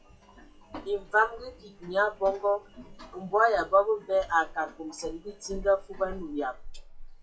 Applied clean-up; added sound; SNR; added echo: classical method WPE with log-MMSE.